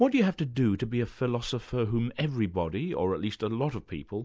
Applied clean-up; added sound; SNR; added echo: none; none; none; none.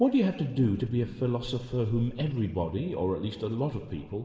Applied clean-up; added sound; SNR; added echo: none; none; none; reverberation time 1.6 s.